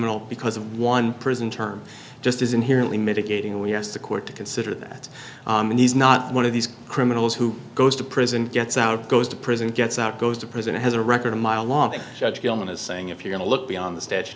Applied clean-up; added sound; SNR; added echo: none; none; none; none.